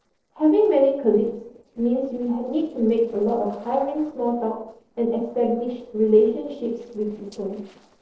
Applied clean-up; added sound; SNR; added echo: neural separator model SepFormer DNS4.